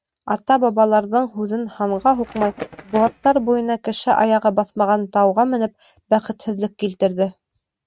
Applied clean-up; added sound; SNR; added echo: neural mask model RNNoise.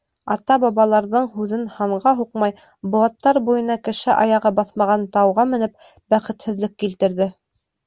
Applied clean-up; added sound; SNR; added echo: none; none; none; none.